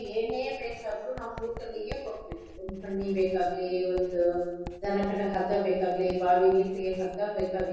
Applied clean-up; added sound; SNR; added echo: none; Writing; 16 dB; reverberation time 1.1 s.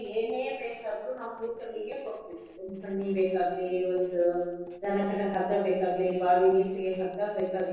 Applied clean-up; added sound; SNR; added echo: neural separator model SepFormer DNS4.